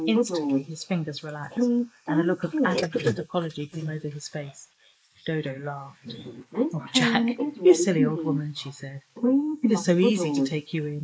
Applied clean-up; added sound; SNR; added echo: neural mask model Resemble Enhance denoiser.